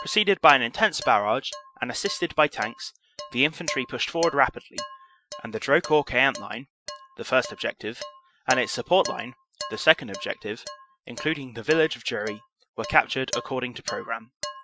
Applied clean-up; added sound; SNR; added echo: classical method Wiener filter.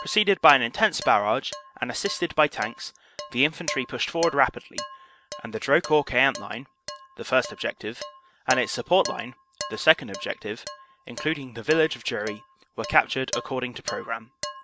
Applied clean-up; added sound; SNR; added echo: none; Dishes, pots, and pans; 14 dB; none.